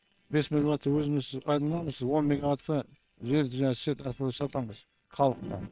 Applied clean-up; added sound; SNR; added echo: neural separator model SepFormer WHAM!.